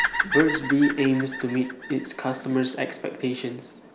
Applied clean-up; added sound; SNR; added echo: none; Bird vocalization, bird call, bird song; 6 dB; none.